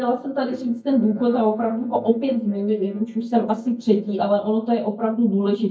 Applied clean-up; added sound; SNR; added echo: neural mask model DeepFilterNet 3.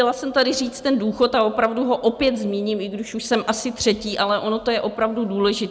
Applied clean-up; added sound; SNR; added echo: none; none; none; none.